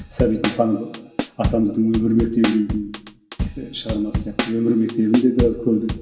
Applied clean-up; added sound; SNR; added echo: none; Drum kit; 7 dB; reverberation time 0.8 s.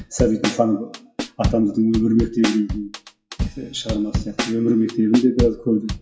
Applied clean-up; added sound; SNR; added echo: classical method WPE with log-MMSE.